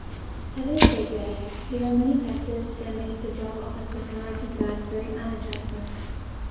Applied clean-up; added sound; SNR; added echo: none; Fire; 0 dB; reverberation time 1.2 s.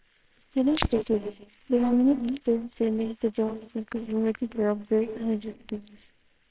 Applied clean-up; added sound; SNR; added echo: neural separator model SepFormer WHAMR!.